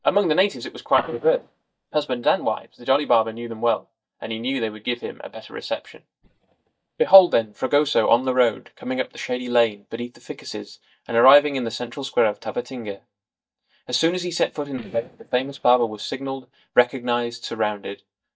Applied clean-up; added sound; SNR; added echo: neural mask model DeepFilterNet 3.